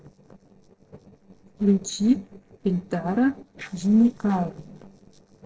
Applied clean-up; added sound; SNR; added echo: neural separator model SepFormer DNS4.